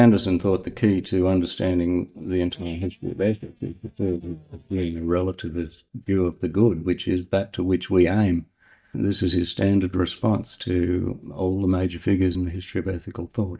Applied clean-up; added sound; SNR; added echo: neural mask model DeepFilterNet 3.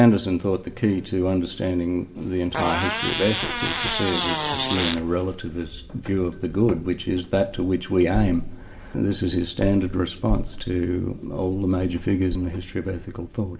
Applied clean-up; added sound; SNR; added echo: none; Fart; 3 dB; reverberation time 1.3 s.